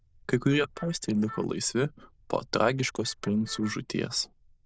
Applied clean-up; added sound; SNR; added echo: neural diffusion model UNIVERSE++.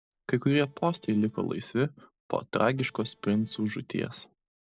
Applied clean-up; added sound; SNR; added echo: neural separator model SepFormer DNS4.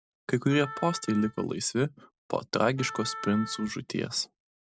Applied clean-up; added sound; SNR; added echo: neural mask model RNNoise.